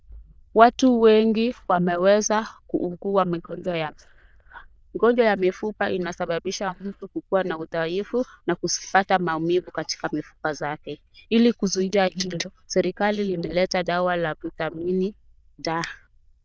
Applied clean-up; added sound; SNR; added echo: neural diffusion model UNIVERSE++.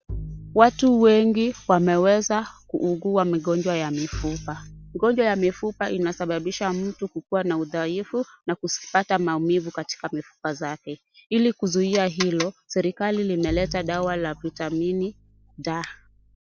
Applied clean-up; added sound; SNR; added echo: none; Finger snapping + Bowed string instrument; 16 dB; none.